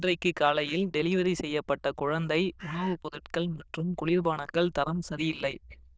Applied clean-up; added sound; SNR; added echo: neural diffusion model UNIVERSE++.